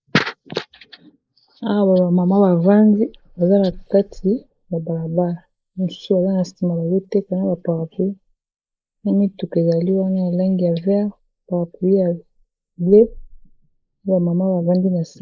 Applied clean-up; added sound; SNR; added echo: neural mask model Resemble Enhance denoiser.